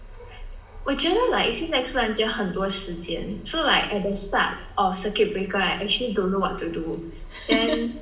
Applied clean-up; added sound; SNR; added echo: none; none; none; reverberation time 0.7 s.